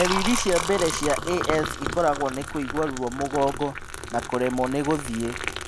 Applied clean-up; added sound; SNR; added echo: none; Clock + Liquid; 5 dB; none.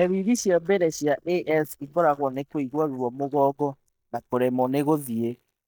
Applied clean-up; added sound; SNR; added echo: neural mask model DeepFilterNet 3.